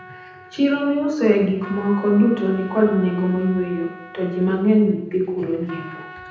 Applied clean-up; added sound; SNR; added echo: none; Trumpet; 20 dB; reverberation time 0.8 s.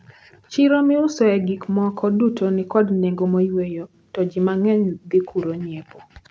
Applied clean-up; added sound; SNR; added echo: none; none; none; none.